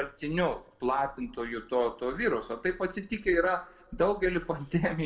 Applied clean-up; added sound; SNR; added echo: neural separator model SepFormer DNS4.